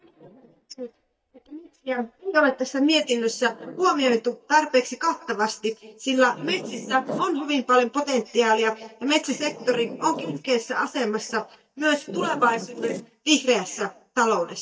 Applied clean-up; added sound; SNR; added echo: neural mask model DeepFilterNet 3.